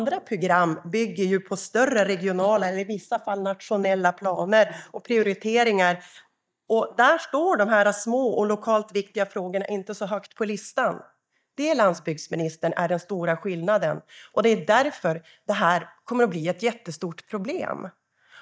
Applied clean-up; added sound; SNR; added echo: neural mask model DeepFilterNet 3.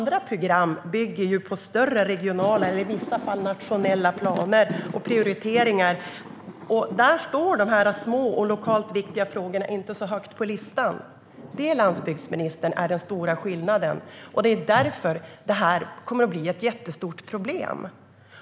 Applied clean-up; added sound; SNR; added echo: none; Thunder; 15 dB; none.